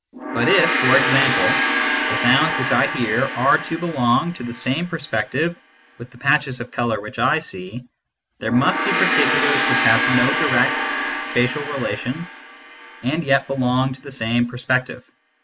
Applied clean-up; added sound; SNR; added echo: none; Gong; 2 dB; none.